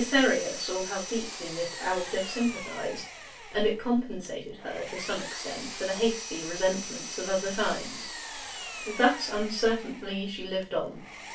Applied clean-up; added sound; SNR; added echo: none; Power tool; 10 dB; reverberation time 0.1 s.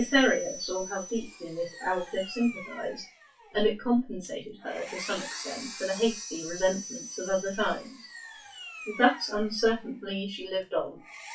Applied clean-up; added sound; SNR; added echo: classical method WPE with log-MMSE.